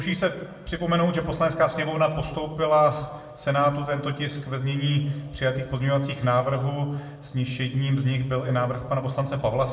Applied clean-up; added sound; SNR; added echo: none; none; none; reverberation time 0.8 s.